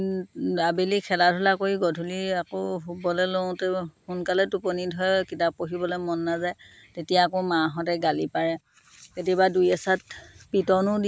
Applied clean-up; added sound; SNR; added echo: none; none; none; none.